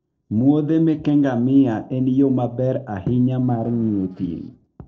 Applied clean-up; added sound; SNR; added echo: neural separator model SepFormer DNS4.